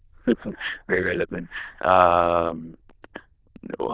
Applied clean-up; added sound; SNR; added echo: neural diffusion model UNIVERSE++.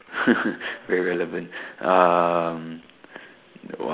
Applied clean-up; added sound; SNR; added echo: none; none; none; none.